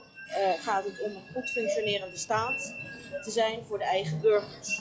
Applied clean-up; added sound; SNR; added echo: classical method log-MMSE.